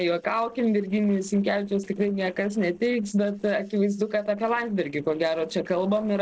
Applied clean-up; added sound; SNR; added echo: neural separator model SepFormer DNS4.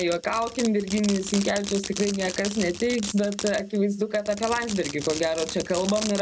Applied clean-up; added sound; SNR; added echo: none; Fireworks; 10 dB; none.